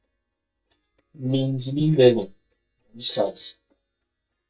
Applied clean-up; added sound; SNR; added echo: neural mask model DeepFilterNet 3.